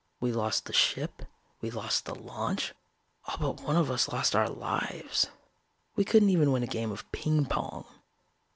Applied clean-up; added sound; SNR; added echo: none; none; none; none.